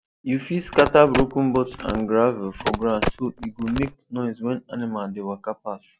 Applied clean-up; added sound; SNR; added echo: none; Telephone; 6 dB; none.